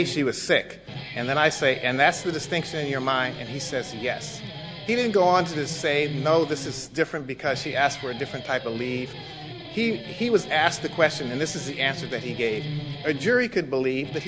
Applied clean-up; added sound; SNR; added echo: none; Guitar; 11 dB; none.